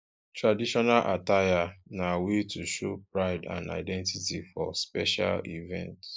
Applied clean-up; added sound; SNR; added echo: neural mask model Resemble Enhance denoiser.